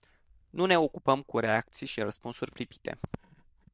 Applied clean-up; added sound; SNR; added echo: neural diffusion model UNIVERSE++.